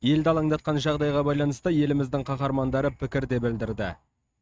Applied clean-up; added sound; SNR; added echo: neural mask model RNNoise.